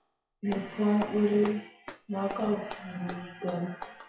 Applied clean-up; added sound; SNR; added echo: classical method WPE with log-MMSE.